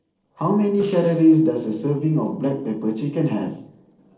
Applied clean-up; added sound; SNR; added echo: neural separator model SepFormer DNS4.